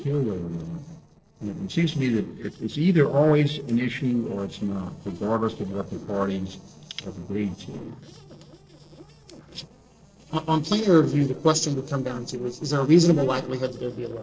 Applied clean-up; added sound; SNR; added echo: neural separator model SepFormer DNS4.